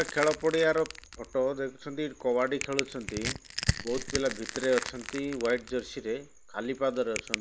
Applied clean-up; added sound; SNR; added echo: none; Crushing; 8 dB; none.